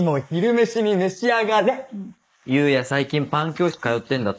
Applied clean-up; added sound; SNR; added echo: neural mask model Resemble Enhance denoiser.